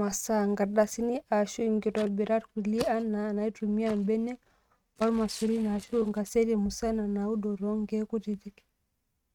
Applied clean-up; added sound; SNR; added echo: neural mask model RNNoise.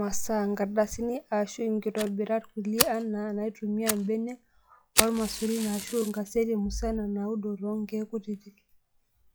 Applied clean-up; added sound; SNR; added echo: classical method log-MMSE.